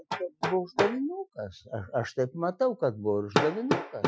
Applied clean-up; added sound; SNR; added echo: classical method Wiener filter.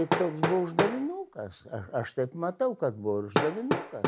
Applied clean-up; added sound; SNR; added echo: none; Hammer; 2 dB; none.